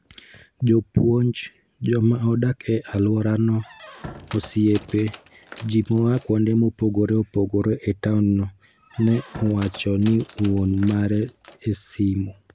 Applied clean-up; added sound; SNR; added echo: none; Squeak; 19 dB; none.